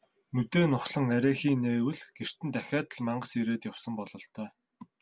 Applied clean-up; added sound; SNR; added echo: none; none; none; none.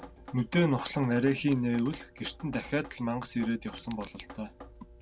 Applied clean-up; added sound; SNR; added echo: none; Drip + Tick; 17 dB; none.